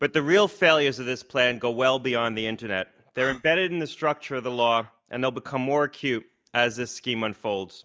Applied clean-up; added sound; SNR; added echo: neural mask model DeepFilterNet 3.